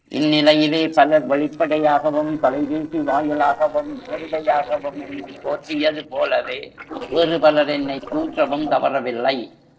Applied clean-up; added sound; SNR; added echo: neural separator model SepFormer DNS4.